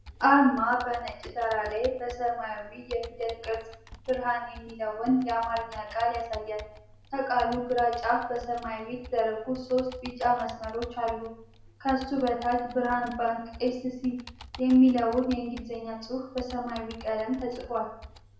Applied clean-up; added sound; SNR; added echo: none; Computer keyboard; 18 dB; reverberation time 0.5 s.